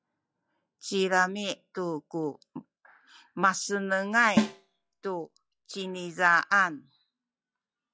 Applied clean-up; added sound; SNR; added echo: classical method log-MMSE.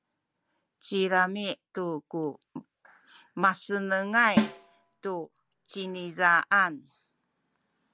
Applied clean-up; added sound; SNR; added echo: none; Snare drum; 2 dB; none.